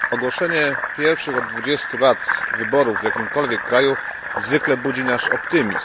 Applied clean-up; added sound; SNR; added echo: none; Fill (with liquid); 4 dB; none.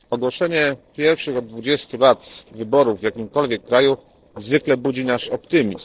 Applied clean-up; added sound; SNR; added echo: neural separator model SepFormer DNS4.